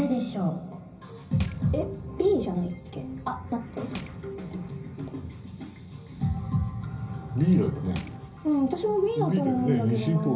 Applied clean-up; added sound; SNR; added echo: none; Crushing; 16 dB; reverberation time 0.5 s.